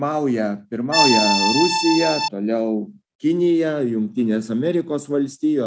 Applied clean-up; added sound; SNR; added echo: none; Accordion; -2 dB; none.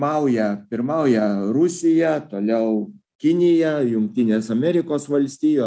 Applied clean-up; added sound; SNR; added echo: none; none; none; none.